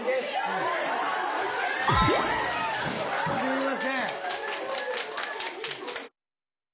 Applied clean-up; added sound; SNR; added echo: none; Wind instrument, woodwind instrument; 13 dB; none.